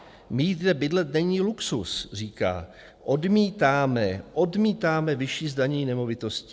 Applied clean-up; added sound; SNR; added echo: none; none; none; none.